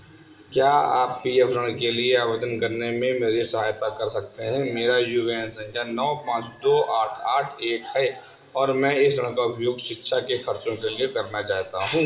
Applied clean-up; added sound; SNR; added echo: none; none; none; reverberation time 1.1 s.